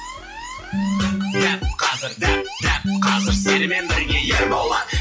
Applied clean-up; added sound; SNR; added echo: classical method log-MMSE.